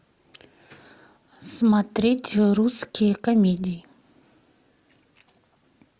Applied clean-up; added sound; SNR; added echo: none; none; none; none.